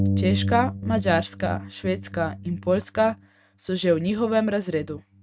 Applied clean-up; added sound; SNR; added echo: neural mask model RNNoise.